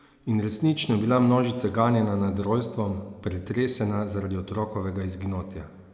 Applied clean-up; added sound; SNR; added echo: none; none; none; none.